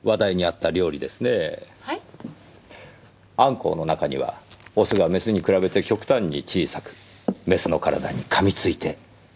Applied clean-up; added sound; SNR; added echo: none; Wood; 20 dB; none.